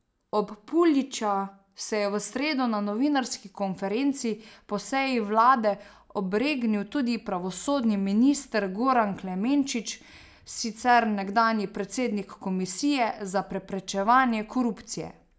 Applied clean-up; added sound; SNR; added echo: none; none; none; none.